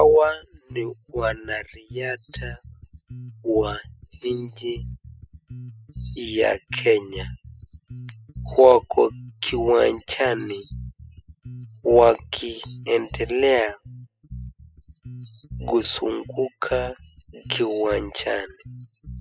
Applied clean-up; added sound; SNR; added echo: classical method spectral subtraction.